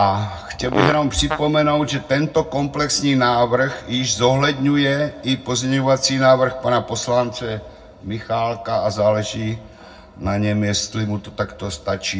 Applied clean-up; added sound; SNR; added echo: none; Fart; 5 dB; reverberation time 0.3 s.